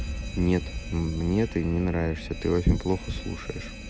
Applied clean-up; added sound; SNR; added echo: none; Alarm; 11 dB; none.